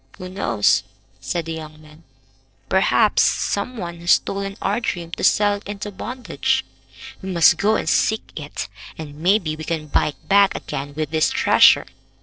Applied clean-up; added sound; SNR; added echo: neural separator model SepFormer DNS4.